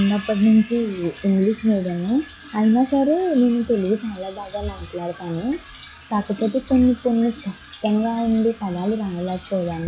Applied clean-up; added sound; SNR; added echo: classical method log-MMSE.